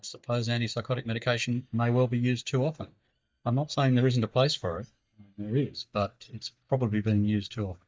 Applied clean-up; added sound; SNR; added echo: neural mask model DeepFilterNet 3.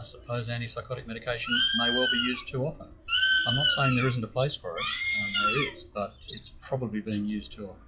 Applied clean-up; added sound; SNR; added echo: classical method WPE with log-MMSE.